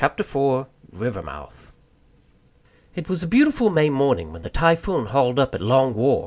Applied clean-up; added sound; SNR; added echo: none; none; none; none.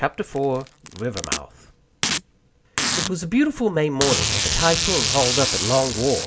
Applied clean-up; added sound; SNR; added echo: none; Packing tape, duct tape; 2 dB; none.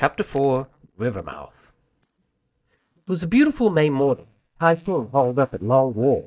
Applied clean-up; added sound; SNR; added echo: neural mask model DeepFilterNet 3.